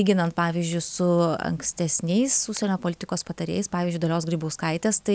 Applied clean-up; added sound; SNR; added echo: none; none; none; none.